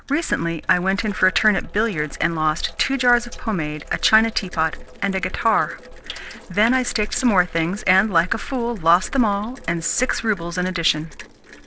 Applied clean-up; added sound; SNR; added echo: neural separator model SepFormer DNS4.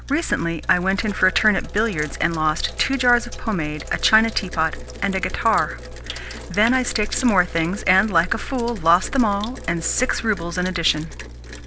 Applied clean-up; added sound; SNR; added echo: none; Sink (filling or washing) + Rain; 18 dB; none.